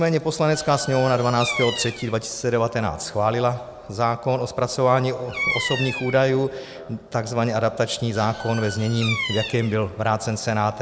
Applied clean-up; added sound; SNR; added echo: none; Bird vocalization, bird call, bird song; 11 dB; none.